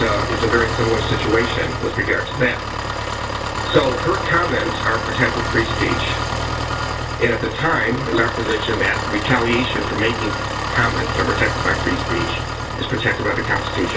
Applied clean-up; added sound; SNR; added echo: none; Engine; 2 dB; reverberation time 0.2 s.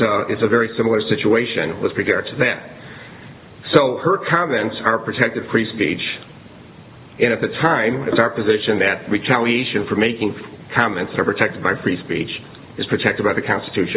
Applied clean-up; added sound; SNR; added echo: none; none; none; none.